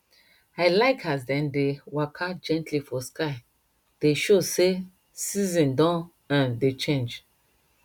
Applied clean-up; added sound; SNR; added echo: none; none; none; none.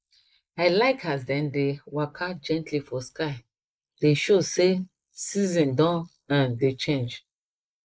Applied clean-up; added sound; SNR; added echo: neural mask model Resemble Enhance denoiser.